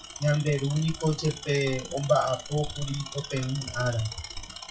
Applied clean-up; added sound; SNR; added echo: classical method WPE with log-MMSE.